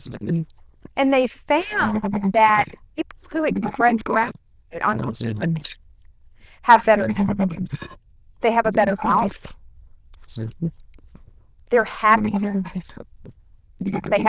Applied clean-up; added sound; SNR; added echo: neural diffusion model UNIVERSE++.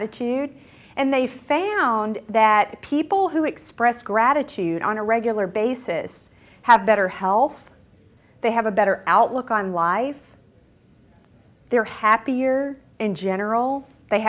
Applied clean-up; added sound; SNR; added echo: none; none; none; none.